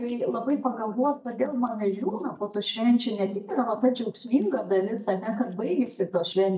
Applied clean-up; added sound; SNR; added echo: neural mask model DeepFilterNet 3.